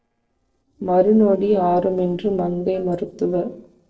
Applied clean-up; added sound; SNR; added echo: neural separator model SepFormer DNS4.